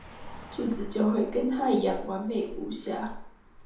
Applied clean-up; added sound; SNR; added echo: none; Car passing by; 13 dB; reverberation time 2.7 s.